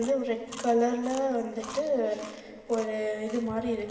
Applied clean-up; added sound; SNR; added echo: none; Chewing, mastication; 18 dB; reverberation time 2.4 s.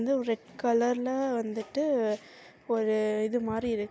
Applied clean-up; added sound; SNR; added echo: none; none; none; none.